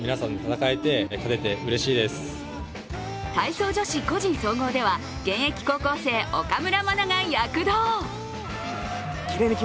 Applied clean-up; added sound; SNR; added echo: none; none; none; none.